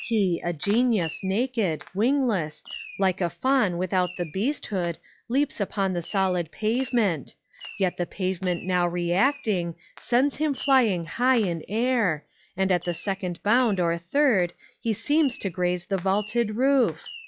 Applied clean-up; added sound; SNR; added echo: classical method log-MMSE.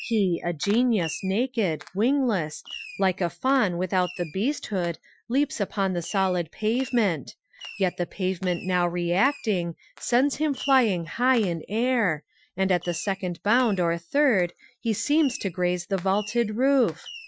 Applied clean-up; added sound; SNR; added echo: classical method Wiener filter.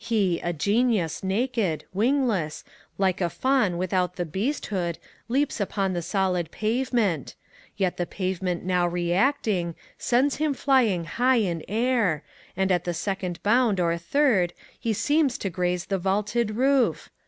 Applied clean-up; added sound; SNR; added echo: none; none; none; none.